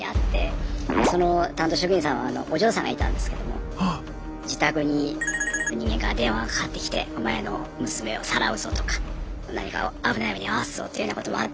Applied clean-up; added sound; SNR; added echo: none; none; none; none.